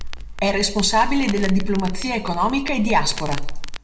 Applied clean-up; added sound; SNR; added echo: none; Crackle; 3 dB; reverberation time 0.8 s.